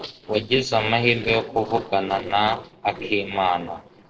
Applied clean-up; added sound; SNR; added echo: neural separator model SepFormer DNS4.